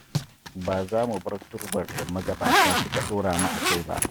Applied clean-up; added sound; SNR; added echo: none; Zipper (clothing); -2 dB; none.